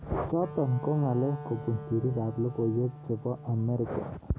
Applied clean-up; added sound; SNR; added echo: none; Wind instrument, woodwind instrument; 13 dB; none.